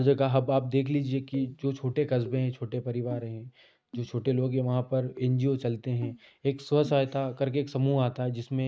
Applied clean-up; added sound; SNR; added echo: neural mask model RNNoise.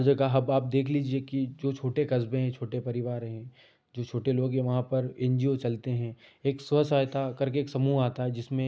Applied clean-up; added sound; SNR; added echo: none; none; none; none.